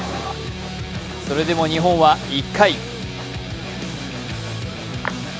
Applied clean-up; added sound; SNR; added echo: none; none; none; none.